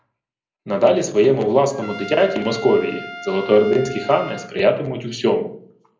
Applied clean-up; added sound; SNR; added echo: none; Trumpet; 15 dB; reverberation time 0.5 s.